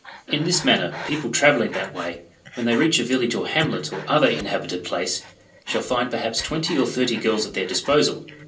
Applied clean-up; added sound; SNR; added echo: none; Breathing; 16 dB; reverberation time 0.3 s.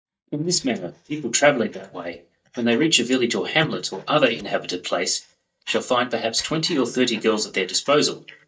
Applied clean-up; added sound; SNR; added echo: neural mask model DeepFilterNet 3.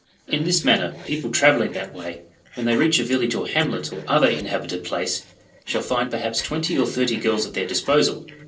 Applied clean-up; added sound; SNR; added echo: neural separator model SepFormer DNS4.